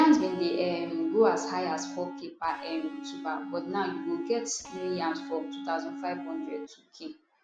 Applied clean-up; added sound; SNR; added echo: none; Electric guitar; 10 dB; none.